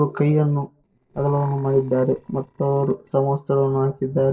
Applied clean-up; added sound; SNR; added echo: neural separator model SepFormer DNS4.